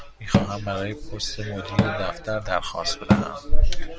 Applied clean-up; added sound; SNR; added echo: none; Cupboard open or close / Drawer open or close; 6 dB; none.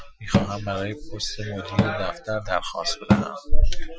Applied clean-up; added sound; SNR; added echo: classical method Wiener filter.